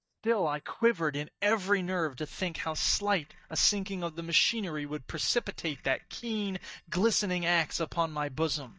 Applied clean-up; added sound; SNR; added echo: neural mask model DeepFilterNet 3.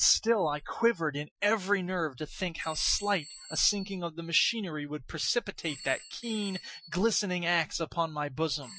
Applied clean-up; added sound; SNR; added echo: classical method Wiener filter.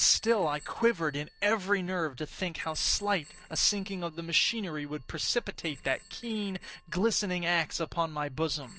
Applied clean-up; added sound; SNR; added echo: neural separator model SepFormer DNS4.